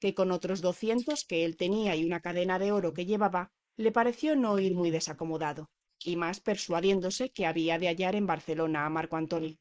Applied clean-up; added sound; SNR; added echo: neural mask model Resemble Enhance denoiser.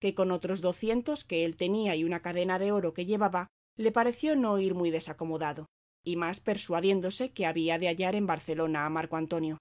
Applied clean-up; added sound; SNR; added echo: none; none; none; none.